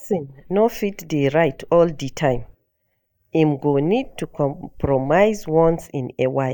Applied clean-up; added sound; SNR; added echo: neural mask model DeepFilterNet 3.